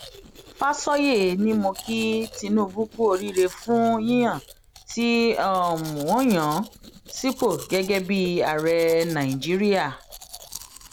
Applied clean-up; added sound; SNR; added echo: none; Domestic sounds, home sounds; 19 dB; none.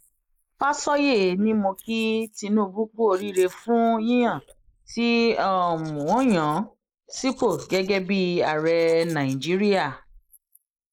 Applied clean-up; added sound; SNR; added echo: neural mask model Resemble Enhance denoiser.